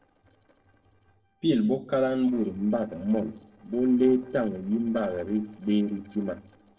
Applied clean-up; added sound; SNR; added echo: neural separator model SepFormer DNS4.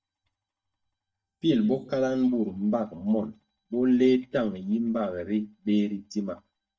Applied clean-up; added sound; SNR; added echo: neural mask model DeepFilterNet 3.